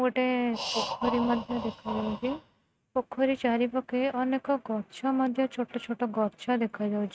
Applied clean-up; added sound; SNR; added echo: neural mask model RNNoise.